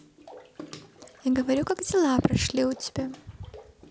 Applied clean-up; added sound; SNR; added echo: none; Bathtub (filling or washing) / Water / Splash, splatter; 20 dB; none.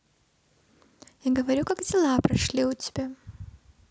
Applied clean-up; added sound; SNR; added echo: none; none; none; none.